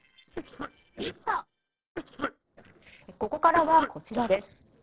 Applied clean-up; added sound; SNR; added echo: neural separator model SepFormer DNS4.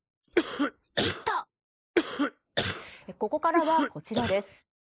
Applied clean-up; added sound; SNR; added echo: neural mask model Resemble Enhance denoiser.